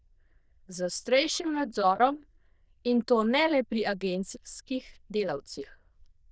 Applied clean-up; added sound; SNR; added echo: neural diffusion model UNIVERSE++.